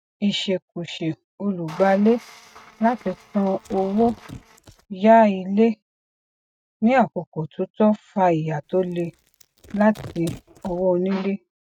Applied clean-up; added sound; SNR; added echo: neural mask model RNNoise.